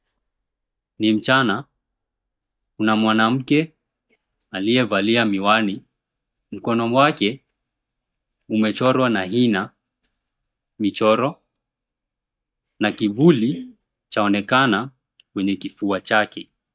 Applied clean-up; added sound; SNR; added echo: neural mask model DeepFilterNet 3.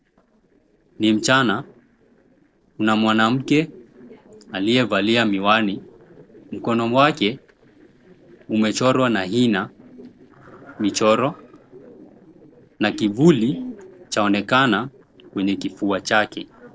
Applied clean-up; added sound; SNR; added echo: neural separator model SepFormer DNS4.